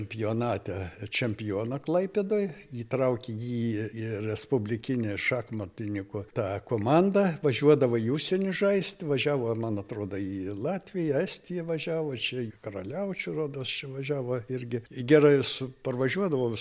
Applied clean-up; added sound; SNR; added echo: none; none; none; none.